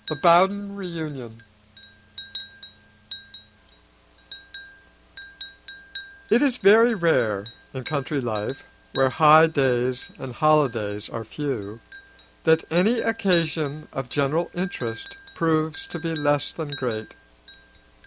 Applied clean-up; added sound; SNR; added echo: none; Chink, clink; 18 dB; none.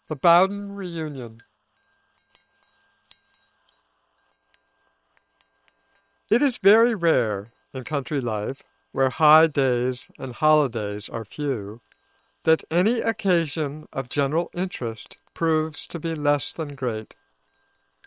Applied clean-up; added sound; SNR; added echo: neural separator model SepFormer WHAM!.